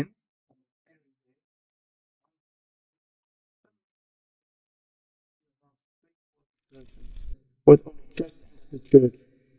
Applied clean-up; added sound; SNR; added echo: neural mask model DeepFilterNet 3.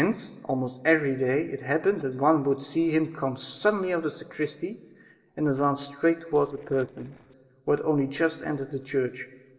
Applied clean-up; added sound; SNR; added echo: neural separator model SepFormer DNS4.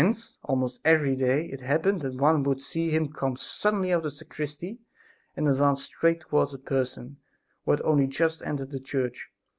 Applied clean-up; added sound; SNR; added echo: none; none; none; none.